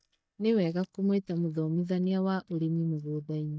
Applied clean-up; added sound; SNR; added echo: neural mask model DeepFilterNet 3.